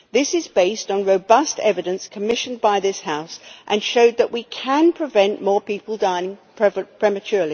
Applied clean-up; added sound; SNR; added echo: none; none; none; none.